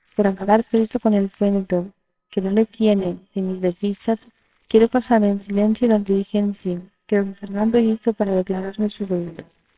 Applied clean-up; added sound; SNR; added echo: neural separator model SepFormer WHAMR!.